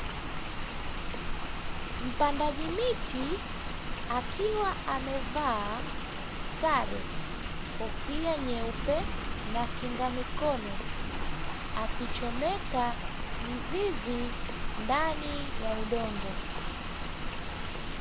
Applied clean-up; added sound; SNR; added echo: none; Rain; -2 dB; none.